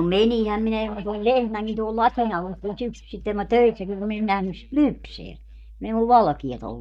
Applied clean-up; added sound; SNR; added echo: neural mask model DeepFilterNet 3.